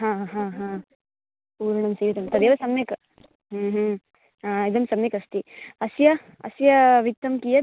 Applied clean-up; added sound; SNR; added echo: none; none; none; none.